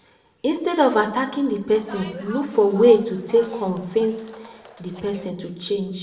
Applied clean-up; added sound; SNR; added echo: none; Bus; 18 dB; reverberation time 0.7 s.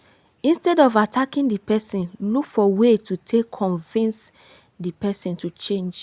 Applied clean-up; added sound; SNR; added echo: none; none; none; none.